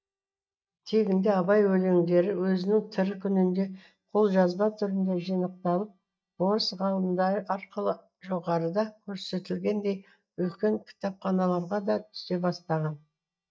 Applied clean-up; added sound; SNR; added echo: neural mask model DeepFilterNet 3.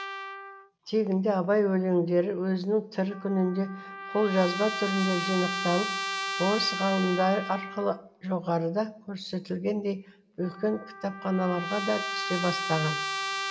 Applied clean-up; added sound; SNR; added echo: none; Trumpet; 7 dB; reverberation time 0.3 s.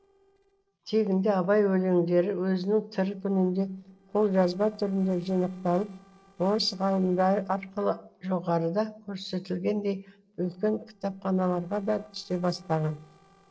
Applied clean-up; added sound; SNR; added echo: neural separator model SepFormer DNS4.